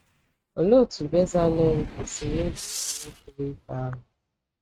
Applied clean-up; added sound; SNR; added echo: neural mask model RNNoise.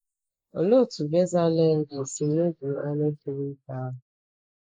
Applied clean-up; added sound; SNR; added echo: neural mask model Resemble Enhance denoiser.